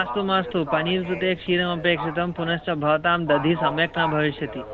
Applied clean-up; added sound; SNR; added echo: none; Livestock, farm animals, working animals; 10 dB; none.